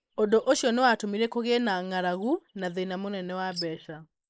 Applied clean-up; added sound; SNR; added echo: neural mask model Resemble Enhance denoiser.